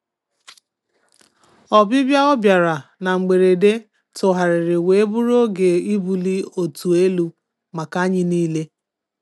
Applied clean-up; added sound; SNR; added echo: none; none; none; none.